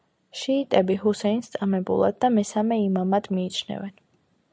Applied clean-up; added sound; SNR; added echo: none; none; none; none.